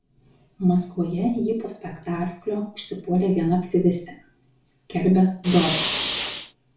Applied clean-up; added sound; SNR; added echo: none; Fire; 3 dB; reverberation time 0.3 s.